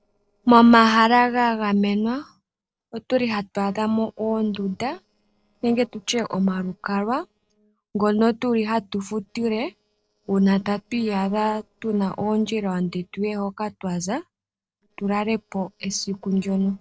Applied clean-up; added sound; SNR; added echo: neural separator model SepFormer DNS4.